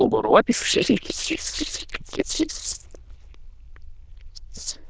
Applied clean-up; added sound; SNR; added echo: neural diffusion model UNIVERSE++.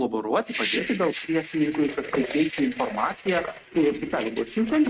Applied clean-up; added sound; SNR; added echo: neural mask model RNNoise.